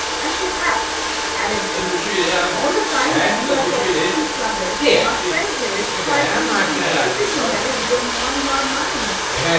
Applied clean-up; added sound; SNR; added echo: none; Domestic sounds, home sounds; -5 dB; reverberation time 0.3 s.